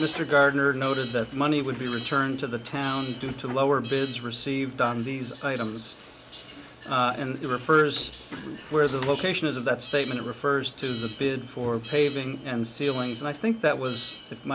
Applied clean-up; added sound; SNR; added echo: none; Alarm; 18 dB; none.